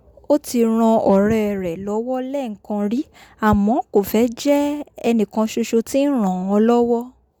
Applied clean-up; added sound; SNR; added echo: none; none; none; none.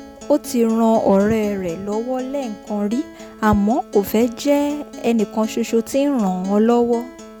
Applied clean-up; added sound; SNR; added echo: none; Acoustic guitar; 18 dB; none.